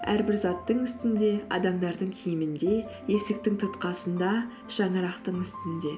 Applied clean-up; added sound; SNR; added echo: none; none; none; none.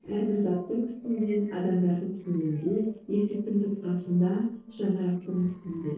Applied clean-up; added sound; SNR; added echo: neural separator model SepFormer DNS4.